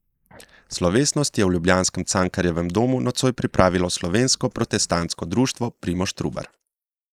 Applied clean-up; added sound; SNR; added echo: neural mask model Resemble Enhance denoiser.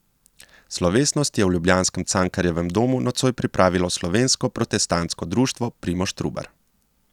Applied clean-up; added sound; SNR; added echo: none; none; none; none.